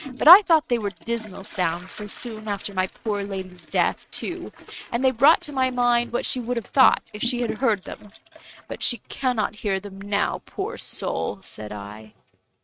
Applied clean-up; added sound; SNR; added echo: neural mask model RNNoise.